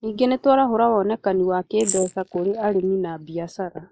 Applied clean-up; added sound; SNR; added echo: neural mask model Resemble Enhance denoiser.